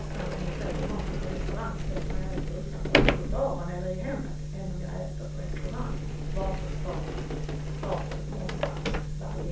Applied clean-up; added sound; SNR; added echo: none; Sliding door; -1 dB; reverberation time 0.3 s.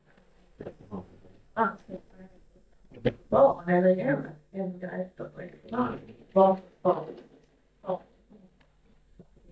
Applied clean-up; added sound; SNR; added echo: neural mask model DeepFilterNet 3.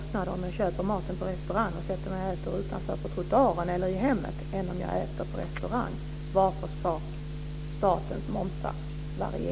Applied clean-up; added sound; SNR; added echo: none; none; none; none.